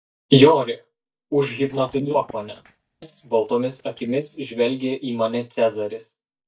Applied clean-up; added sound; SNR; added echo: neural mask model DeepFilterNet 3.